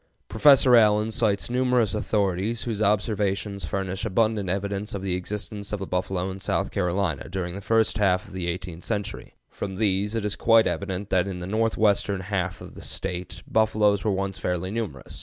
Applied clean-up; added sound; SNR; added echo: none; none; none; none.